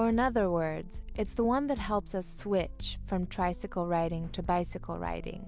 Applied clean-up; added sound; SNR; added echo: none; none; none; none.